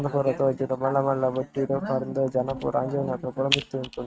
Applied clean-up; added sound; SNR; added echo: neural mask model RNNoise.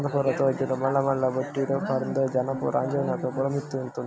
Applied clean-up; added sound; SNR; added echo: none; none; none; none.